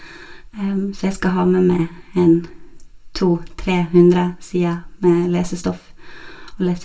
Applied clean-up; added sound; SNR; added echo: none; none; none; reverberation time 0.2 s.